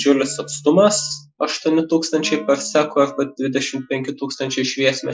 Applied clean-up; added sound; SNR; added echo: classical method Wiener filter.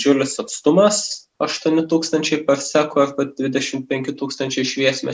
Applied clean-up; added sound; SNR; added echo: none; none; none; none.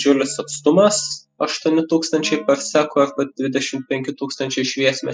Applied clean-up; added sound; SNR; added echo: classical method spectral subtraction.